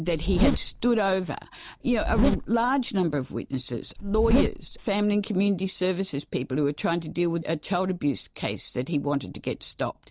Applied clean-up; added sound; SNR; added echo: none; Zipper (clothing); 1 dB; none.